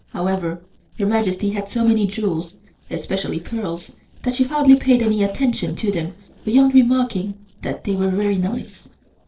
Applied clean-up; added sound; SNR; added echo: neural separator model SepFormer DNS4.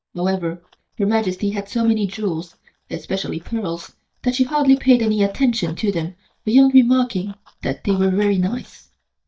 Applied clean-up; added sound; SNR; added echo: neural mask model DeepFilterNet 3.